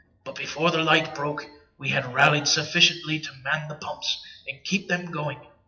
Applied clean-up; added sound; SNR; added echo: classical method WPE with log-MMSE.